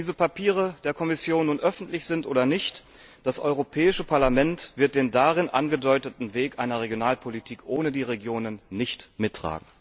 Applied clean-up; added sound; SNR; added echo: none; none; none; none.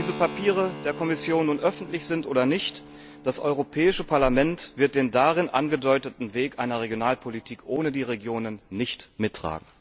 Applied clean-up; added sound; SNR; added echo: none; Keyboard (musical); 17 dB; none.